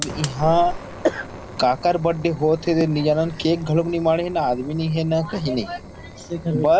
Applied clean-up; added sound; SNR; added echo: none; Fire; 13 dB; none.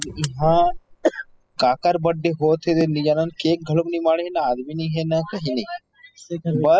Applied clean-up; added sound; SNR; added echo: classical method spectral subtraction.